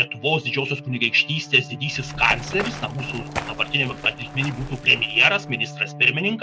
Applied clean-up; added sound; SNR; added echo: none; Run + Bowed string instrument; 12 dB; none.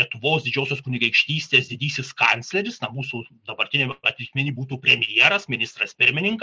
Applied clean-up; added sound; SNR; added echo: none; none; none; none.